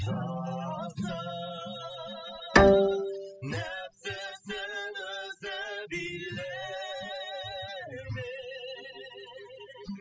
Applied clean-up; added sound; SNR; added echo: classical method spectral subtraction.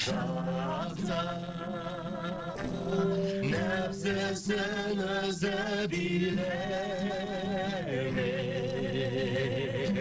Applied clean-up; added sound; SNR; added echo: neural separator model SepFormer DNS4.